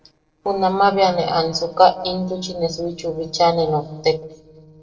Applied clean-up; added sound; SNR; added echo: neural separator model SepFormer DNS4.